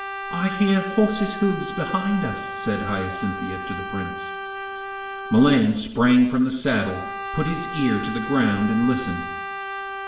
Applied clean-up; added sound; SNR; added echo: none; Brass instrument; 9 dB; reverberation time 0.8 s.